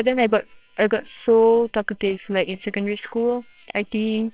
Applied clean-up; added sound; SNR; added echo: neural separator model SepFormer WHAMR!.